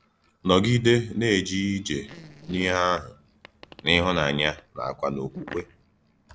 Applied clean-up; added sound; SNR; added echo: neural separator model SepFormer DNS4.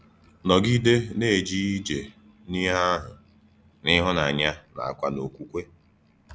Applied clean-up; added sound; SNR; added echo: none; none; none; none.